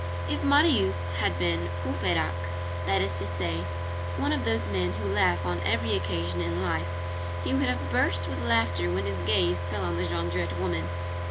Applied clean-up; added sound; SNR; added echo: none; Car; 1 dB; none.